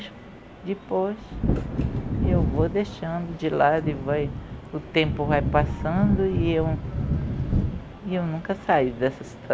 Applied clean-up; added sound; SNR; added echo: none; Thunder / Wind; 2 dB; none.